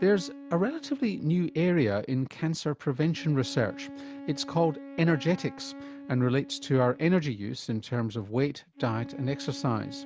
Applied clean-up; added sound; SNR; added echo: none; Wind instrument, woodwind instrument; 16 dB; none.